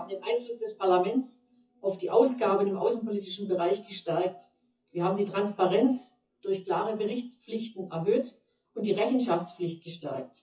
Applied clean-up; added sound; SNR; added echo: classical method WPE with log-MMSE.